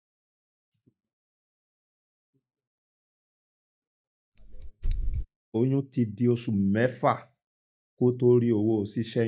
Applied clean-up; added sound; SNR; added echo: neural mask model DeepFilterNet 3.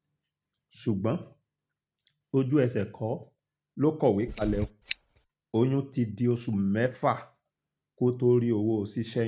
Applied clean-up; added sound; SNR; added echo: neural mask model RNNoise.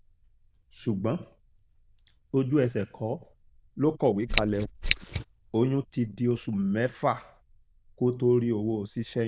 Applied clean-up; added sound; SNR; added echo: neural diffusion model UNIVERSE++.